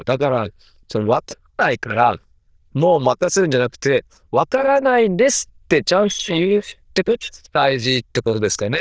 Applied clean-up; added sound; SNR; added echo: neural diffusion model UNIVERSE++.